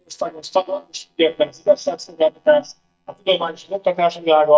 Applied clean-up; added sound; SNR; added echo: neural mask model DeepFilterNet 3.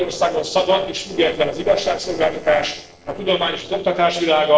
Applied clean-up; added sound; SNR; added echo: neural separator model SepFormer DNS4.